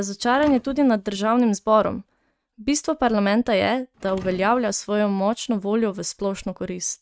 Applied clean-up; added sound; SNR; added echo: neural mask model RNNoise.